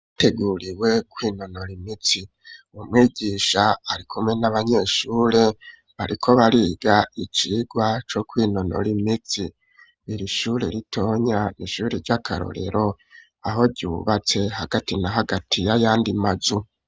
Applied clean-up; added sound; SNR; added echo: none; none; none; none.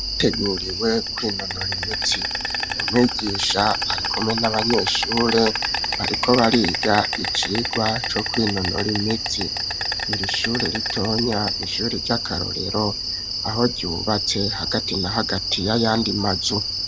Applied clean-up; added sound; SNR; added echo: none; Insect; 2 dB; none.